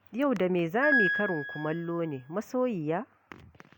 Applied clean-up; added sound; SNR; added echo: none; Piano; 1 dB; none.